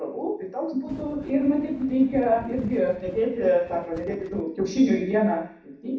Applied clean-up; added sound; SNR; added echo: none; Wind; 17 dB; reverberation time 0.7 s.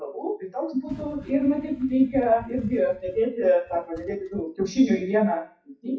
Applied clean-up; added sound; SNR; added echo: classical method WPE with log-MMSE.